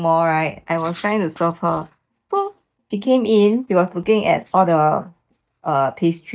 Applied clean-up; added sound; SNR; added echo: neural mask model DeepFilterNet 3.